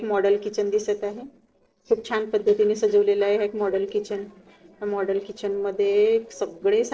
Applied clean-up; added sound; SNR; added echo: neural separator model SepFormer DNS4.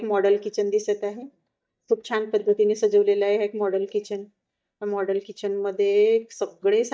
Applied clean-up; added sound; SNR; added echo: neural mask model DeepFilterNet 3.